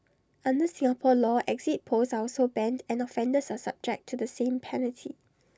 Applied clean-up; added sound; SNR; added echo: none; none; none; none.